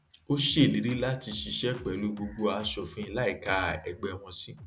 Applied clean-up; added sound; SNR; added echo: none; Drum kit; 20 dB; none.